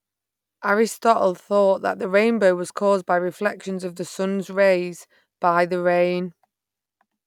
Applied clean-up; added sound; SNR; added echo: none; none; none; none.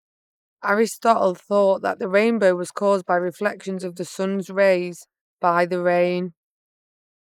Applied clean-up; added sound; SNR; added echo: neural mask model Resemble Enhance denoiser.